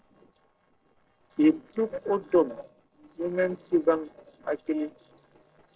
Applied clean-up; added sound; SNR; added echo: neural separator model SepFormer DNS4.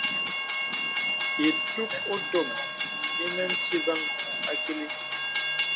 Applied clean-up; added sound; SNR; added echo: none; Train; -3 dB; none.